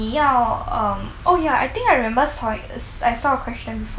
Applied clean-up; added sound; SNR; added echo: none; none; none; none.